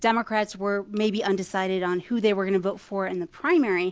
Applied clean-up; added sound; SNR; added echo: none; none; none; none.